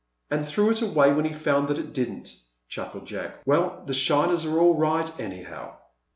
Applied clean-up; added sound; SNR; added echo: none; none; none; none.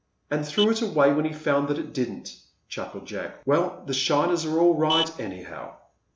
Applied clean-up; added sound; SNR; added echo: none; Vehicle horn, car horn, honking; 13 dB; none.